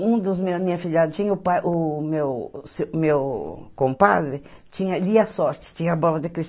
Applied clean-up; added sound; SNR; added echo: none; none; none; none.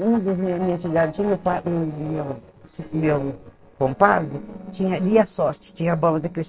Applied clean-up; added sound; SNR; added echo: neural separator model SepFormer DNS4.